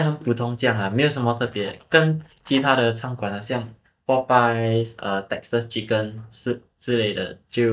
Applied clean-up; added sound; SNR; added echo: neural mask model DeepFilterNet 3.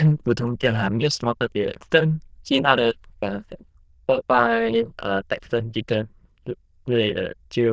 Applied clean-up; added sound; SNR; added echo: neural diffusion model UNIVERSE++.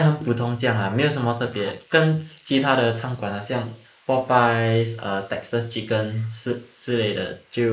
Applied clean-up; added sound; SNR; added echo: neural mask model Resemble Enhance denoiser.